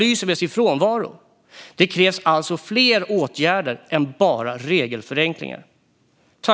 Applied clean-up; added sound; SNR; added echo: none; none; none; none.